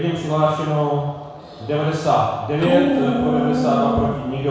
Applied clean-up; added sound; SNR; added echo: none; Dog; 0 dB; reverberation time 1.1 s.